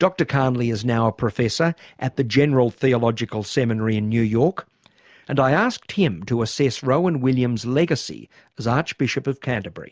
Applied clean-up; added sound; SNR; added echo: none; none; none; none.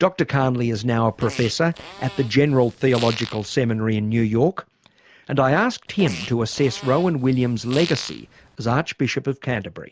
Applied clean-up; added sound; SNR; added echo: none; Fart; 15 dB; none.